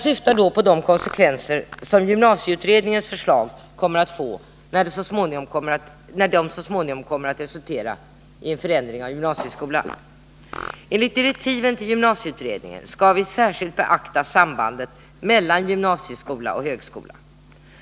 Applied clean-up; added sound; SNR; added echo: none; Fart; 16 dB; none.